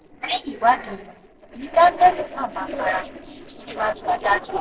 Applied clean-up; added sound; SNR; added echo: neural separator model SepFormer DNS4.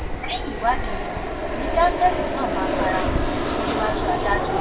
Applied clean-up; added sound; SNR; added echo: none; Fixed-wing aircraft, airplane; -2 dB; reverberation time 0.2 s.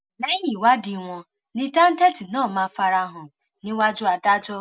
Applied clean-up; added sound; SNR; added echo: none; none; none; none.